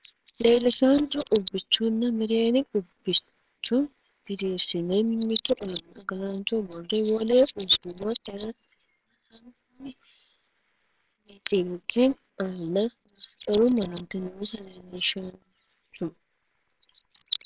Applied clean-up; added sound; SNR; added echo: neural separator model SepFormer WHAMR!.